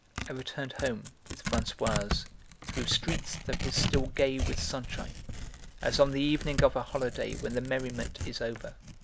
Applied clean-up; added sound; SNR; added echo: none; Tearing; 3 dB; none.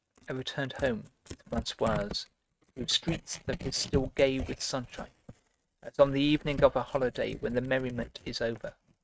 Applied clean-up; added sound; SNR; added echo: neural mask model RNNoise.